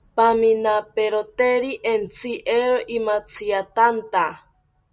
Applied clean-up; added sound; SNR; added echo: none; none; none; none.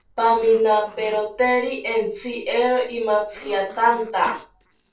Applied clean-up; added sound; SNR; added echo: neural separator model SepFormer DNS4.